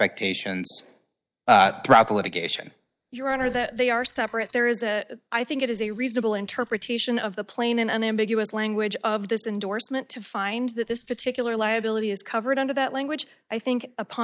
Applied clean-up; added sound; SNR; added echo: neural mask model DeepFilterNet 3.